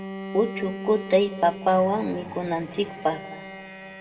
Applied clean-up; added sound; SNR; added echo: none; Bowed string instrument; 12 dB; reverberation time 1.3 s.